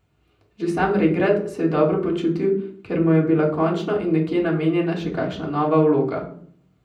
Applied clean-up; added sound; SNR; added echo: none; none; none; reverberation time 0.6 s.